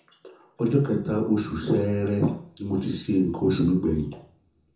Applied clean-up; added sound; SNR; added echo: none; none; none; reverberation time 0.6 s.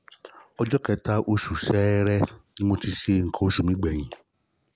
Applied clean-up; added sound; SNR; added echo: none; none; none; none.